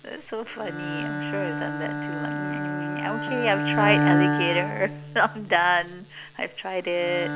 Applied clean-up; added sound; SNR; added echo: none; Bowed string instrument; 1 dB; none.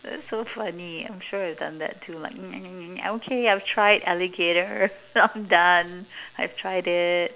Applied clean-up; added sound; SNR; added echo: none; none; none; none.